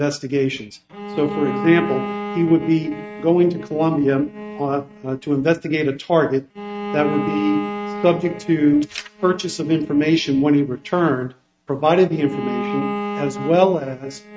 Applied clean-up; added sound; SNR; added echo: neural mask model RNNoise.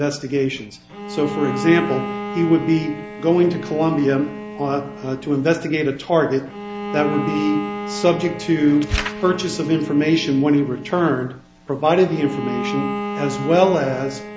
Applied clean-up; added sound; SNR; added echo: none; Bowed string instrument; 10 dB; none.